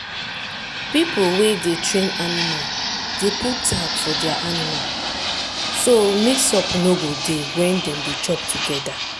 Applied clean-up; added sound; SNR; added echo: none; Fixed-wing aircraft, airplane; 3 dB; none.